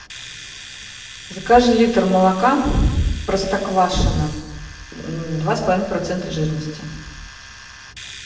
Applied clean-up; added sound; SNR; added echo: none; Domestic sounds, home sounds; 18 dB; reverberation time 1.0 s.